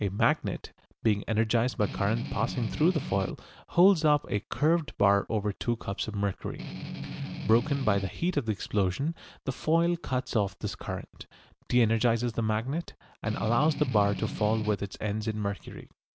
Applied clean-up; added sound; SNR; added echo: none; Strum; 8 dB; none.